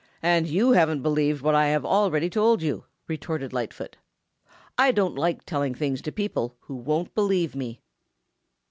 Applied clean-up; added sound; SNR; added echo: none; none; none; none.